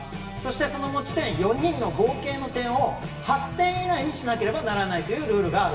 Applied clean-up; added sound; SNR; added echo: none; none; none; reverberation time 1.0 s.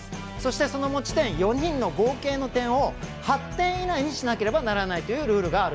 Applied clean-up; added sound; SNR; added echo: none; none; none; none.